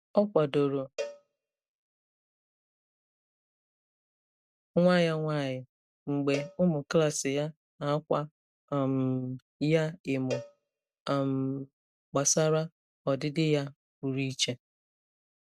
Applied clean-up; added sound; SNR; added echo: none; Cowbell; 14 dB; none.